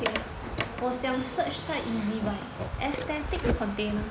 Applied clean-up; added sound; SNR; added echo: none; Burping, eructation; 11 dB; none.